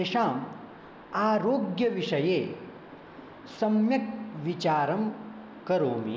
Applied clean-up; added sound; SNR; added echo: none; none; none; none.